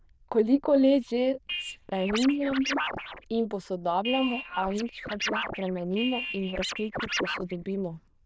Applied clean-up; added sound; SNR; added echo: neural diffusion model UNIVERSE++.